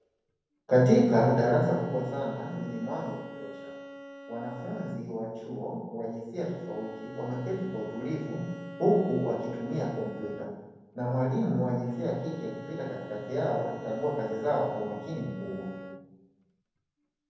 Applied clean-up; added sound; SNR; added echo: none; Bowed string instrument; 16 dB; reverberation time 1.1 s.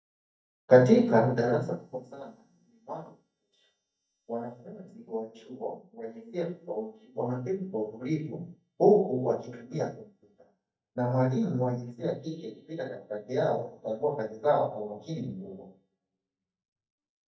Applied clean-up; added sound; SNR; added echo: neural mask model DeepFilterNet 3.